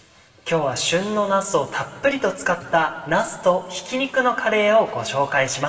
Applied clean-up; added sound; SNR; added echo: none; none; none; reverberation time 1.7 s.